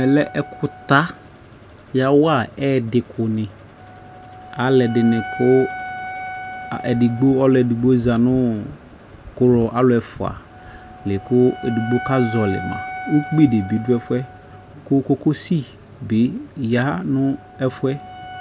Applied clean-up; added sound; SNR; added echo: none; Wind instrument, woodwind instrument; 16 dB; none.